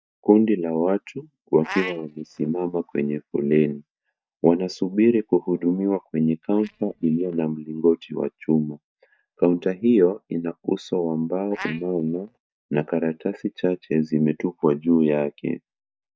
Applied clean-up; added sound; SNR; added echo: neural mask model DeepFilterNet 3.